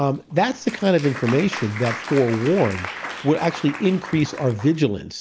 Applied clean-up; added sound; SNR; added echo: none; Applause; 13 dB; none.